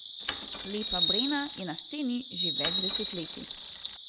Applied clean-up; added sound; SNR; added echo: none; Mechanisms / Bicycle + Bird vocalization, bird call, bird song; -4 dB; none.